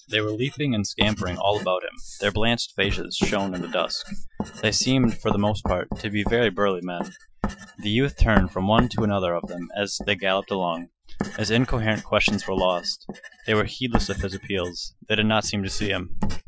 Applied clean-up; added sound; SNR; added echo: classical method Wiener filter.